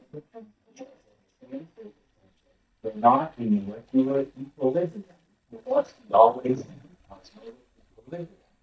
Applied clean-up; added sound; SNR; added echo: neural mask model DeepFilterNet 3.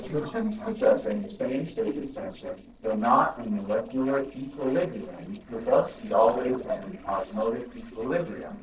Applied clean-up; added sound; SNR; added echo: neural separator model SepFormer DNS4.